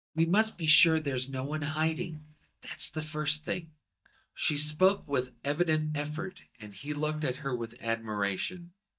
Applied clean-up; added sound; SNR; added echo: neural mask model DeepFilterNet 3.